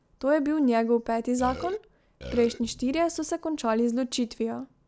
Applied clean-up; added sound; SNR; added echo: none; Burping, eructation; 11 dB; none.